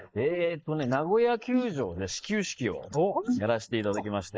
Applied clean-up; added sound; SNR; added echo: neural mask model Resemble Enhance denoiser.